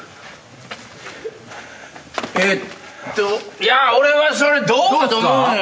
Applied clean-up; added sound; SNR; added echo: none; none; none; none.